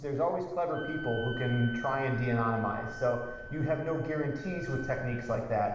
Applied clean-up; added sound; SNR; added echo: none; Wind instrument, woodwind instrument; 13 dB; reverberation time 1.0 s.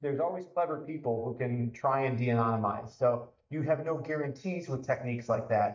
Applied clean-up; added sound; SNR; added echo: neural mask model DeepFilterNet 3.